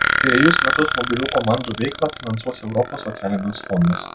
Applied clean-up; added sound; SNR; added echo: none; Burping, eructation; 2 dB; none.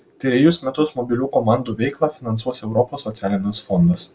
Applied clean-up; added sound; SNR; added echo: none; none; none; none.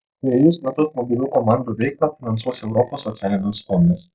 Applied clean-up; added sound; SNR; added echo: neural mask model Resemble Enhance denoiser.